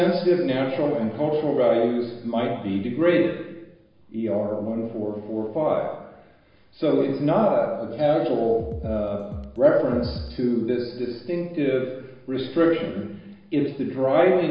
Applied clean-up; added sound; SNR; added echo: none; Drum kit; 12 dB; reverberation time 1.1 s.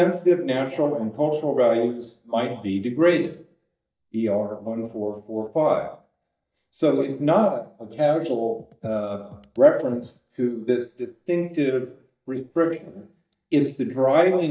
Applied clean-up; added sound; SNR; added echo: neural mask model DeepFilterNet 3.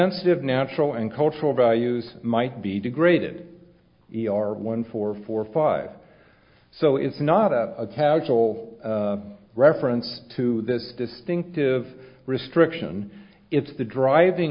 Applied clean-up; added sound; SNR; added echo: none; none; none; none.